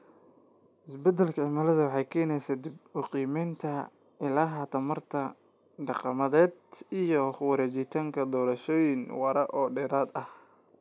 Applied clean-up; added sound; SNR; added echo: none; none; none; none.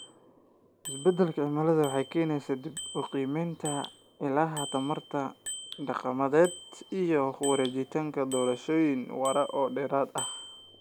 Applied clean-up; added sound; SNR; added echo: none; Bicycle bell; 15 dB; none.